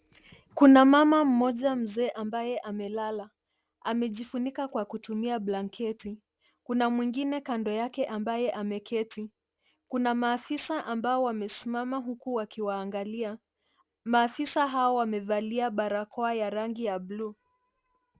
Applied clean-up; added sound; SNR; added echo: none; none; none; none.